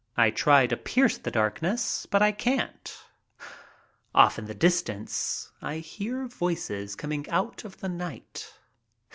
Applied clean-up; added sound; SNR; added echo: none; none; none; none.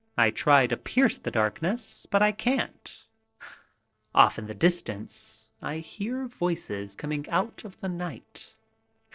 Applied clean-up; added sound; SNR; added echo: neural separator model SepFormer DNS4.